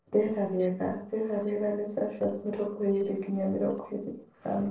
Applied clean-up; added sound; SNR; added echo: neural separator model SepFormer DNS4.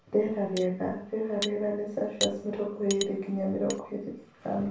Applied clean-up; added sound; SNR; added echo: none; Cutlery, silverware; 10 dB; reverberation time 0.4 s.